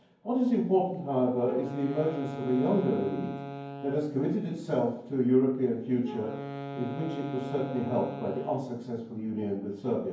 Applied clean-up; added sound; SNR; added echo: none; Wind instrument, woodwind instrument; 12 dB; reverberation time 0.9 s.